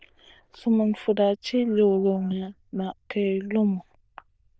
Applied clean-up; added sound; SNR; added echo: neural diffusion model UNIVERSE++.